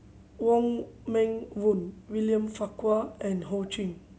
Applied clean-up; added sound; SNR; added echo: none; none; none; none.